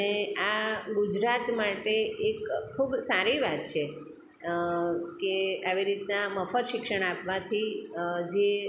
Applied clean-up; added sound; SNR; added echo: none; none; none; none.